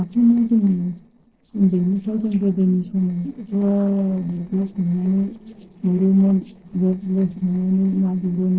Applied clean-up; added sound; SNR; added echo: neural separator model SepFormer DNS4.